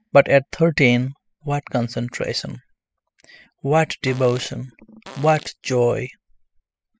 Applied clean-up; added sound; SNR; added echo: classical method spectral subtraction.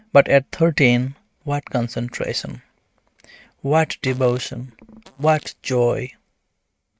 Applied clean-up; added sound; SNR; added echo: neural mask model RNNoise.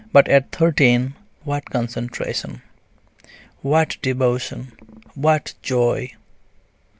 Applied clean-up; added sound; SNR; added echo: none; none; none; none.